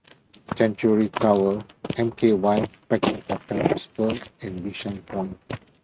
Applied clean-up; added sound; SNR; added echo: neural mask model RNNoise.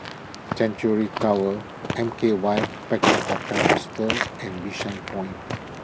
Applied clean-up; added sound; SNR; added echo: none; Walk, footsteps; 1 dB; none.